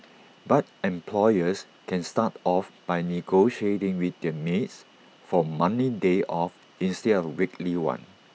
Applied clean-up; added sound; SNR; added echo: none; none; none; none.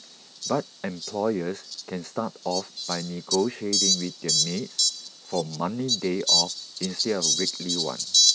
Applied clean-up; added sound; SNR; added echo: none; Fowl; -3 dB; none.